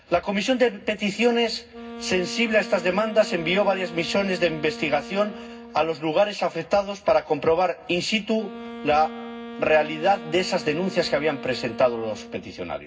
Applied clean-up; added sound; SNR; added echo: none; Wind instrument, woodwind instrument; 15 dB; reverberation time 0.4 s.